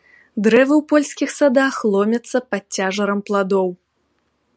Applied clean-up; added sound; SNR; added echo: none; none; none; none.